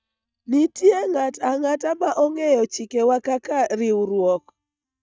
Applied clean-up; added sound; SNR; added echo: neural mask model DeepFilterNet 3.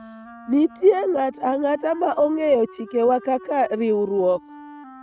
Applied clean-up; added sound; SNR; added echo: neural mask model RNNoise.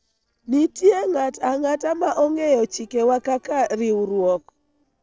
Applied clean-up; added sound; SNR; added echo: neural separator model SepFormer DNS4.